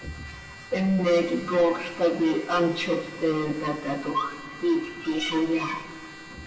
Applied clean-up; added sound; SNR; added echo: none; Trumpet; 19 dB; reverberation time 1.9 s.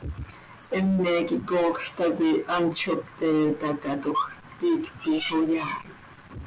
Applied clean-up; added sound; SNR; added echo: none; none; none; none.